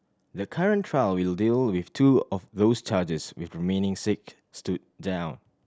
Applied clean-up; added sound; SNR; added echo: none; none; none; none.